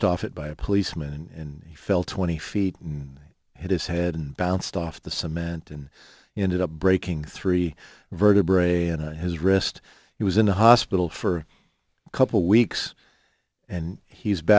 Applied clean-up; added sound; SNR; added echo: none; none; none; none.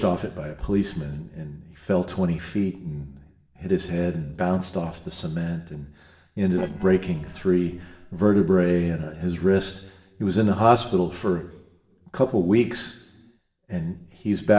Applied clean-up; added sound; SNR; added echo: neural separator model SepFormer DNS4.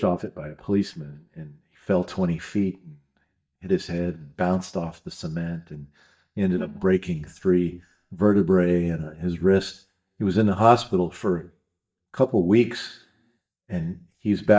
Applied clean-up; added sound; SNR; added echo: neural mask model DeepFilterNet 3.